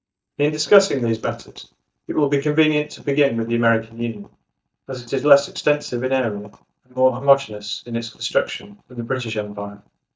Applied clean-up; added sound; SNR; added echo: neural mask model DeepFilterNet 3.